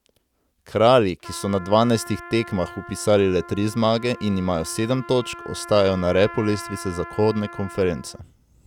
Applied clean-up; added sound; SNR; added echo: none; Trumpet; 17 dB; none.